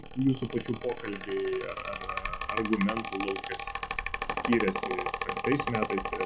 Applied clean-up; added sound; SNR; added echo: classical method log-MMSE.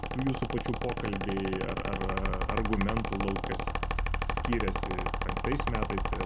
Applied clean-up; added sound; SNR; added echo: none; Mechanical fan; -3 dB; none.